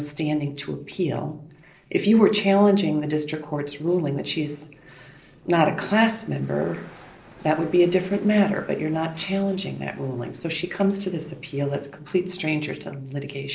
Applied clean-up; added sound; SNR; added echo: neural separator model SepFormer DNS4.